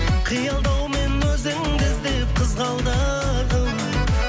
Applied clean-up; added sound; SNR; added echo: none; Electric guitar; 12 dB; none.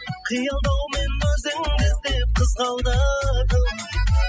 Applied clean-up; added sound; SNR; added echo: classical method spectral subtraction.